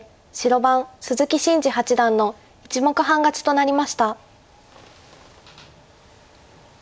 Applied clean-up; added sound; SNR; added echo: none; none; none; none.